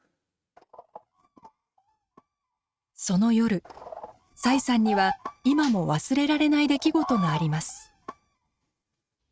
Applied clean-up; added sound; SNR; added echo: neural mask model RNNoise.